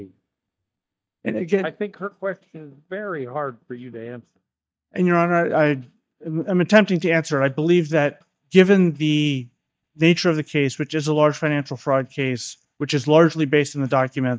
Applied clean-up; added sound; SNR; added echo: neural mask model DeepFilterNet 3.